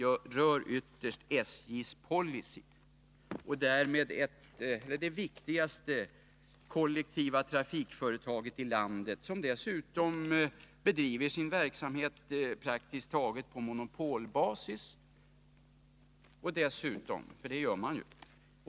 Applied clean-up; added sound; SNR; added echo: none; none; none; none.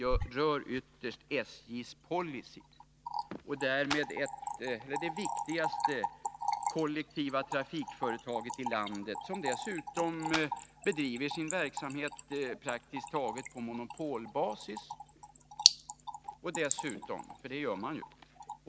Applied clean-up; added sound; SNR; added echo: none; Trickle, dribble / Splash, splatter + Clapping; 2 dB; none.